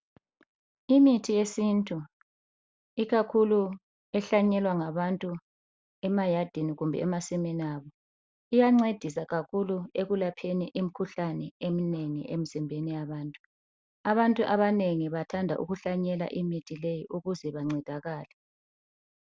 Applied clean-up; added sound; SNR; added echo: none; none; none; none.